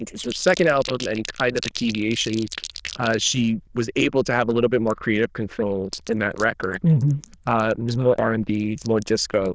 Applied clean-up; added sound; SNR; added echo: neural diffusion model UNIVERSE++.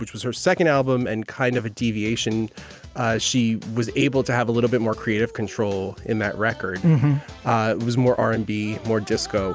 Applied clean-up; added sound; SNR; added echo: none; none; none; none.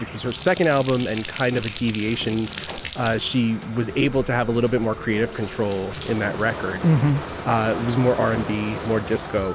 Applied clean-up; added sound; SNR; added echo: none; Bathtub (filling or washing); 10 dB; none.